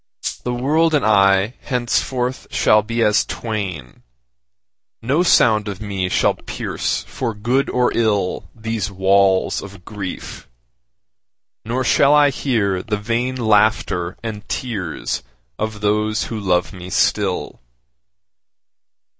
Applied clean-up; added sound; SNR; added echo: none; Rattle (instrument); 9 dB; none.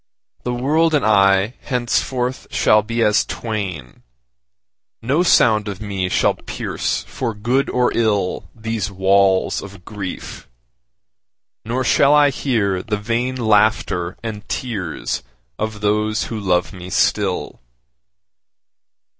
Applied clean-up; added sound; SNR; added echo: none; none; none; none.